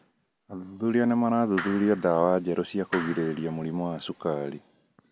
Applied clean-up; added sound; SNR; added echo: none; Clapping; 13 dB; none.